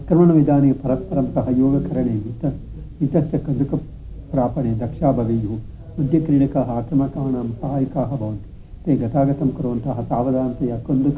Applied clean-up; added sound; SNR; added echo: none; none; none; none.